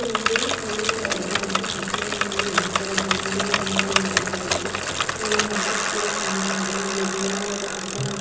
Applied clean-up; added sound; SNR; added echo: none; Bicycle; -4 dB; reverberation time 0.7 s.